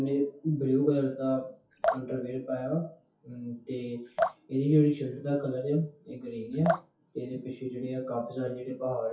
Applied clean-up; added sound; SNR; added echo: classical method WPE with log-MMSE.